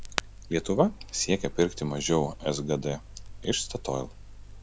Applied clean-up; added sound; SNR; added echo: none; Crackle; 12 dB; none.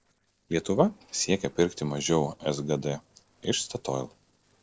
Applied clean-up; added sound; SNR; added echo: neural separator model SepFormer DNS4.